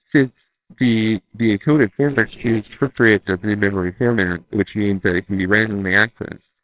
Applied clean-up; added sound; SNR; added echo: neural separator model SepFormer WHAMR!.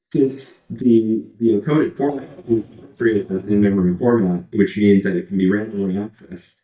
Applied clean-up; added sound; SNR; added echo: neural mask model DeepFilterNet 3.